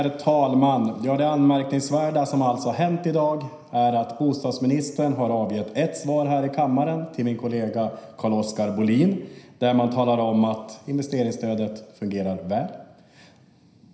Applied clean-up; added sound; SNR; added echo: none; none; none; reverberation time 0.9 s.